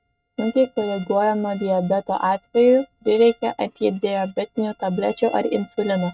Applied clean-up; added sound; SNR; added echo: neural mask model RNNoise.